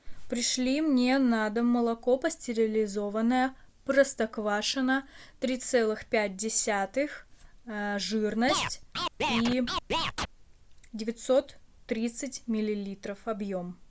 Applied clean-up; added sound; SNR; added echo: none; Scratching (performance technique); 3 dB; none.